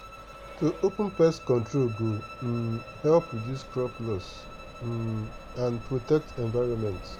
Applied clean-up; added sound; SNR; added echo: none; Accelerating, revving, vroom + Bowed string instrument; 14 dB; none.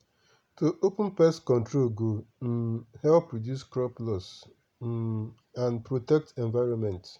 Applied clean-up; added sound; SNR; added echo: none; none; none; none.